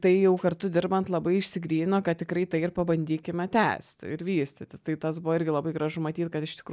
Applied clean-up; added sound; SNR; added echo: none; none; none; none.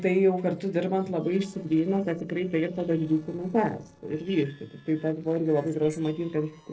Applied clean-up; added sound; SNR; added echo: neural separator model SepFormer DNS4.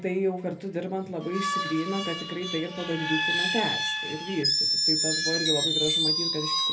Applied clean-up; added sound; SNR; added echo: none; Screech; -2 dB; reverberation time 0.3 s.